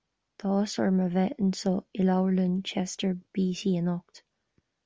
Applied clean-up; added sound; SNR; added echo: none; none; none; none.